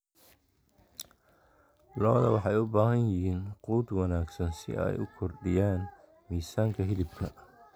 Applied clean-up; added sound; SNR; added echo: none; none; none; none.